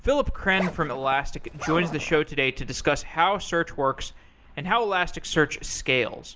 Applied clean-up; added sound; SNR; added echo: none; Zipper (clothing); 11 dB; none.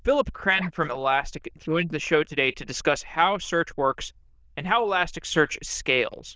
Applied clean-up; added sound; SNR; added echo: neural diffusion model UNIVERSE++.